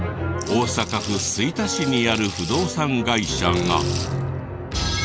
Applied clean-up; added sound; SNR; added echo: none; Rattle / Rattle (instrument); 13 dB; none.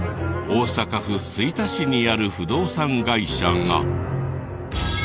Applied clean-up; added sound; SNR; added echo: none; none; none; none.